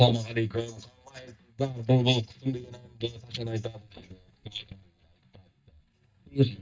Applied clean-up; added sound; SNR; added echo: neural mask model DeepFilterNet 3.